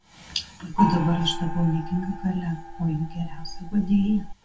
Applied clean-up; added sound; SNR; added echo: none; Gong; 5 dB; reverberation time 0.2 s.